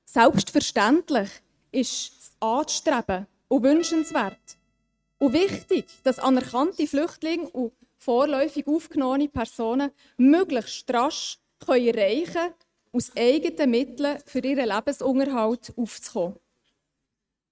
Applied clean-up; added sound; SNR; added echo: neural mask model RNNoise.